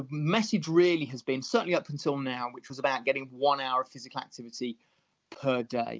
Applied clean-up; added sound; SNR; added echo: none; none; none; none.